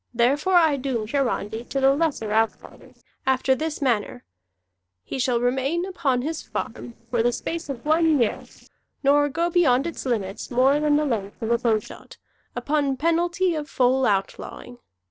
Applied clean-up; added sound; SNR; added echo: neural separator model SepFormer DNS4.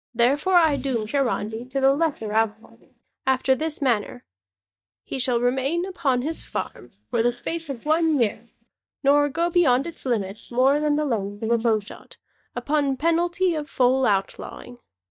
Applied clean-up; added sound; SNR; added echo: neural mask model DeepFilterNet 3.